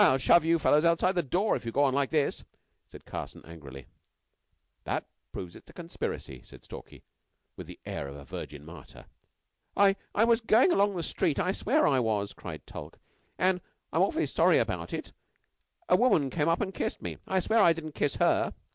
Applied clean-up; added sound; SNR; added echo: none; none; none; none.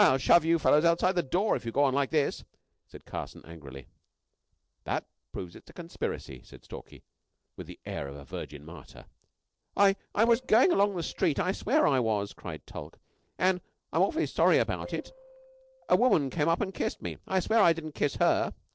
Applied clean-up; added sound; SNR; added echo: neural separator model SepFormer DNS4.